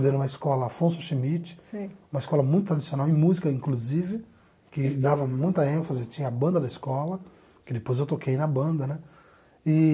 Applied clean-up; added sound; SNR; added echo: neural mask model Resemble Enhance denoiser.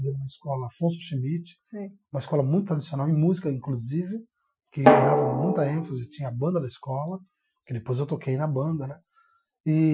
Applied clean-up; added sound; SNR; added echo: classical method Wiener filter.